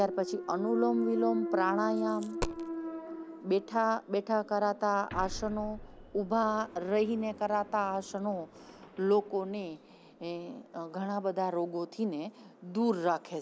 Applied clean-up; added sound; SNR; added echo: none; Thump, thud + Coin (dropping); 8 dB; none.